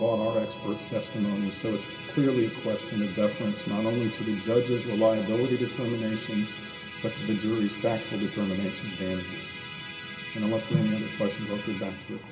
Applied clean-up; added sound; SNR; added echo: none; Musical instrument; 12 dB; reverberation time 0.3 s.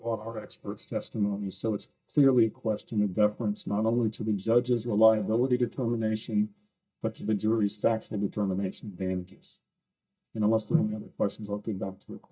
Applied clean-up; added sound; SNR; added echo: neural mask model DeepFilterNet 3.